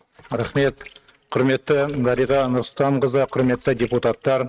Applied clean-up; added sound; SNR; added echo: neural mask model RNNoise.